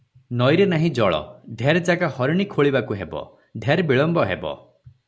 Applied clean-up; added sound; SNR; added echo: none; none; none; none.